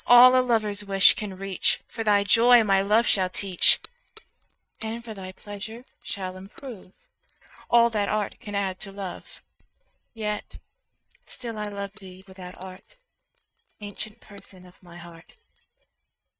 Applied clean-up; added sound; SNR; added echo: neural mask model RNNoise.